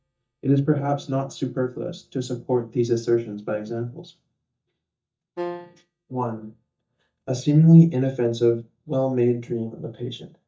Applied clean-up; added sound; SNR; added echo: neural mask model DeepFilterNet 3.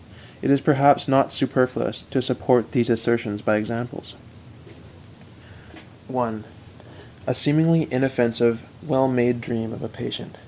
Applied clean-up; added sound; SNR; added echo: none; none; none; none.